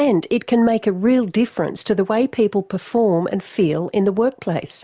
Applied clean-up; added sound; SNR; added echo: none; none; none; none.